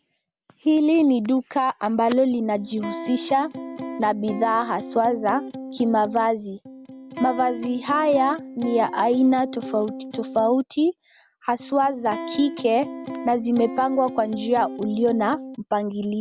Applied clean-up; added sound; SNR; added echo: none; Electric guitar; 11 dB; none.